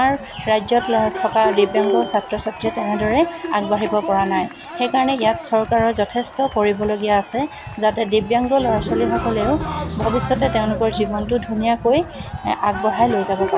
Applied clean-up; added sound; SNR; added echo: none; Cheering; 8 dB; none.